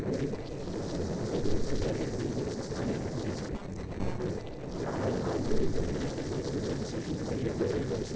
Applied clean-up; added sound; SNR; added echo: neural separator model SepFormer DNS4.